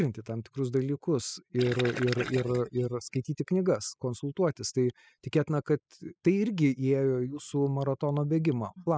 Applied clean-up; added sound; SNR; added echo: classical method spectral subtraction.